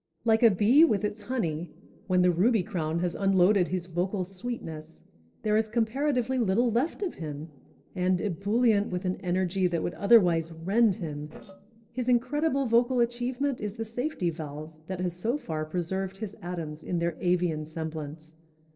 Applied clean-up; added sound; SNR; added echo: neural separator model SepFormer DNS4.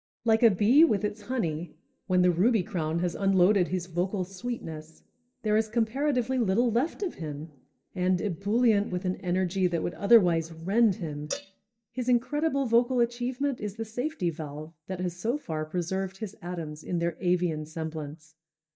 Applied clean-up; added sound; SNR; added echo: neural mask model DeepFilterNet 3.